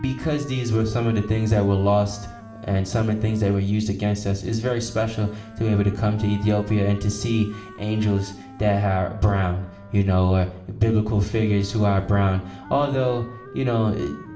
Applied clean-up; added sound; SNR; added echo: none; Wind instrument, woodwind instrument; 20 dB; reverberation time 0.9 s.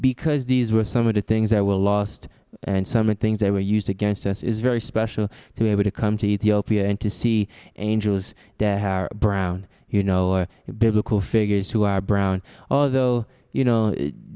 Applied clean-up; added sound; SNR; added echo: none; none; none; none.